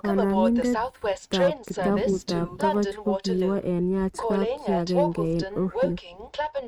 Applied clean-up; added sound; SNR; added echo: neural mask model RNNoise.